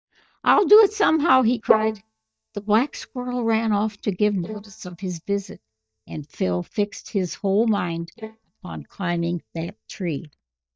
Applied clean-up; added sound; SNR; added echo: neural mask model DeepFilterNet 3.